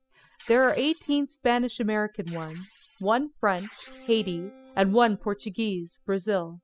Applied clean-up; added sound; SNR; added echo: classical method spectral subtraction.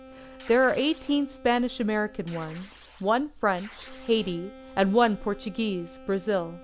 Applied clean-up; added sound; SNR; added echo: none; Wind instrument, woodwind instrument + Tearing; 19 dB; none.